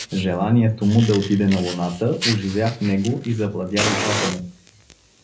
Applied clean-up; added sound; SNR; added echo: none; Fire; 9 dB; reverberation time 0.3 s.